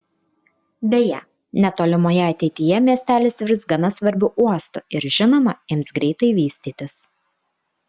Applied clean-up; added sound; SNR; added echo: none; none; none; none.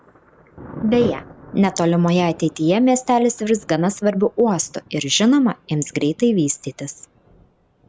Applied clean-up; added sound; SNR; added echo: none; Thunder; 20 dB; none.